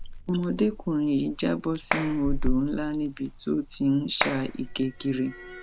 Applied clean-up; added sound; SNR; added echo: none; Crackle + Clapping; 5 dB; none.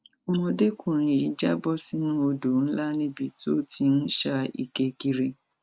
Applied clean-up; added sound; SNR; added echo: none; none; none; none.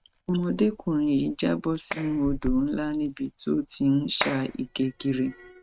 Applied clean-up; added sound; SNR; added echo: neural mask model RNNoise.